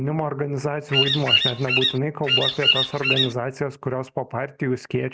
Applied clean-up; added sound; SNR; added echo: none; Bird vocalization, bird call, bird song; -4 dB; none.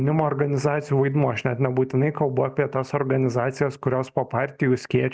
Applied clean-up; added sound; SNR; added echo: none; none; none; none.